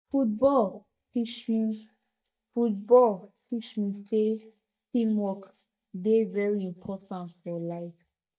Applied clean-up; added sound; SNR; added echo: neural mask model DeepFilterNet 3.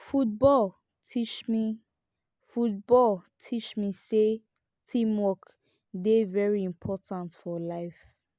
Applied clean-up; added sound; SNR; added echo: none; none; none; none.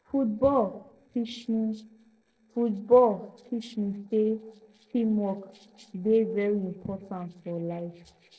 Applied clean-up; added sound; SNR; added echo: neural separator model SepFormer DNS4.